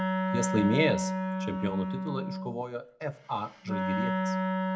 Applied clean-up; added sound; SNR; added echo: none; Wind instrument, woodwind instrument; -1 dB; reverberation time 0.2 s.